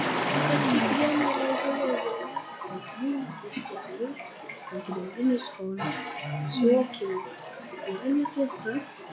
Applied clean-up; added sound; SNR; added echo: classical method log-MMSE.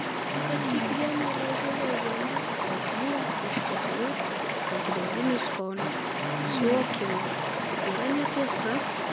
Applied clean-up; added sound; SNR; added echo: none; Stream; -3 dB; none.